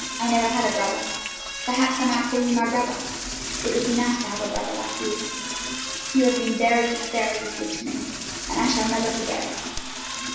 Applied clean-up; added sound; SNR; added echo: none; Toilet flush / Door; 6 dB; reverberation time 0.9 s.